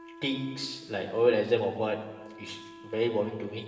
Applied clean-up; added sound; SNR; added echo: none; Wind instrument, woodwind instrument; 18 dB; reverberation time 1.2 s.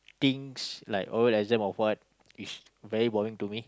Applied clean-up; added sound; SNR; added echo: none; none; none; none.